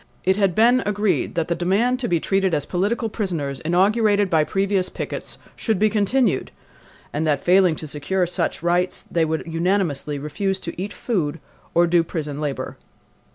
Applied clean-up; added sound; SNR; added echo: none; none; none; none.